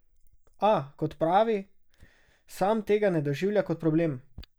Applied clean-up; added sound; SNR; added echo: neural mask model DeepFilterNet 3.